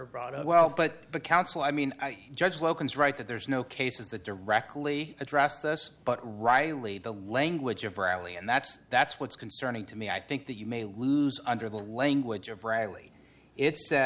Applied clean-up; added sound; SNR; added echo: none; none; none; none.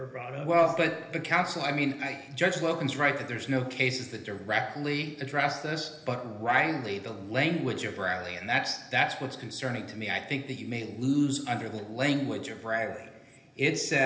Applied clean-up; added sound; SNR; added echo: none; none; none; reverberation time 1.4 s.